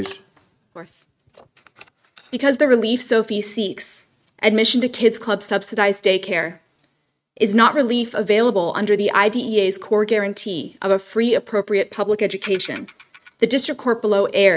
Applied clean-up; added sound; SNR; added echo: neural mask model RNNoise.